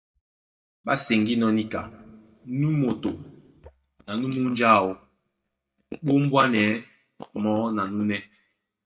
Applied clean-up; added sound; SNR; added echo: neural mask model DeepFilterNet 3.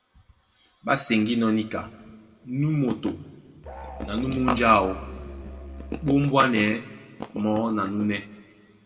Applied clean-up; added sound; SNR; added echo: none; Musical instrument; 14 dB; reverberation time 1.1 s.